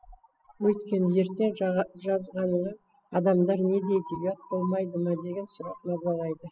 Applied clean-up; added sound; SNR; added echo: classical method spectral subtraction.